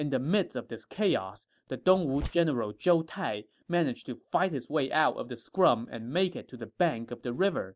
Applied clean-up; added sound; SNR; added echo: neural mask model DeepFilterNet 3.